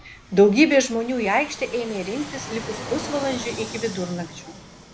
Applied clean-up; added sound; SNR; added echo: none; Fixed-wing aircraft, airplane; 13 dB; none.